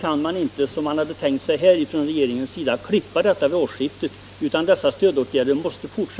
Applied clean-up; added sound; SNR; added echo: none; none; none; none.